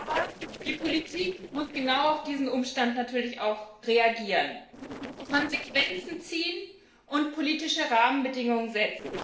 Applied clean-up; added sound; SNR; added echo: neural separator model SepFormer DNS4.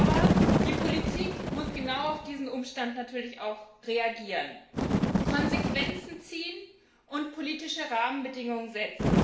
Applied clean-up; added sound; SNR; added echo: none; Bird; -4 dB; reverberation time 0.6 s.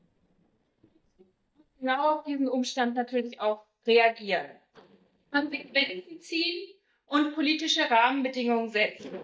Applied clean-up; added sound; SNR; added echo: neural mask model DeepFilterNet 3.